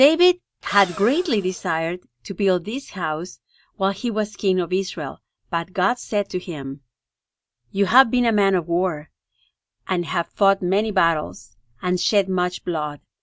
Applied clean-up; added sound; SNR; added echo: none; Engine / Drill; 16 dB; none.